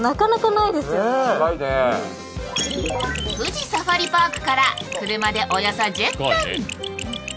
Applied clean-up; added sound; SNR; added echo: none; none; none; none.